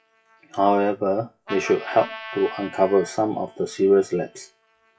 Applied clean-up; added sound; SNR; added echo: classical method WPE with log-MMSE.